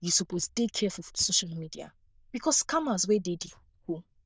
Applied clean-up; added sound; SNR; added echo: neural diffusion model UNIVERSE++.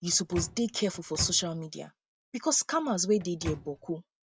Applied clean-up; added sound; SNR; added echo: none; Microwave oven; 10 dB; none.